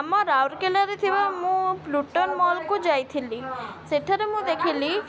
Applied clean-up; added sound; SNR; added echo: none; none; none; none.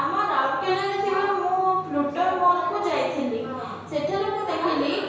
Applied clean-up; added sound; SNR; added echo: none; none; none; reverberation time 1.0 s.